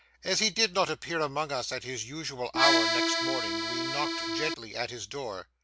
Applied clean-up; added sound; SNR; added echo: none; Accordion; -5 dB; none.